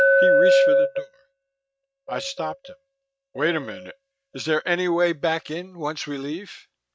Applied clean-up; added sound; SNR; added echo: neural mask model RNNoise.